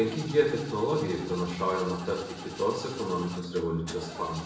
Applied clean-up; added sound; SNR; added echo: none; Engine starting / Car; 14 dB; reverberation time 0.8 s.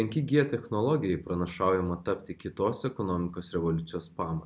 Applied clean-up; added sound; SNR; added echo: none; none; none; none.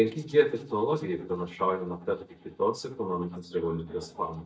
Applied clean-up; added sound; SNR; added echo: neural mask model DeepFilterNet 3.